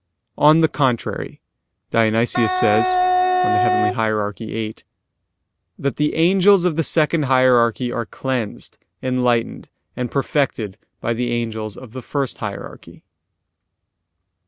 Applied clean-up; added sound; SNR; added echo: none; Wind instrument, woodwind instrument; -3 dB; none.